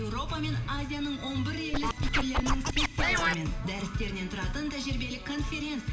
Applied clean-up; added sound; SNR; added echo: none; Scratching (performance technique); -4 dB; reverberation time 1.1 s.